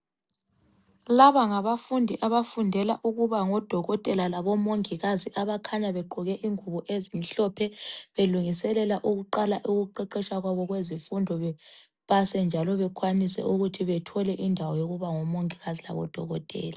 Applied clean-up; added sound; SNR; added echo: none; none; none; none.